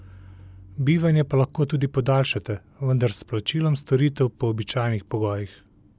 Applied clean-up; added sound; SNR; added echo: none; none; none; none.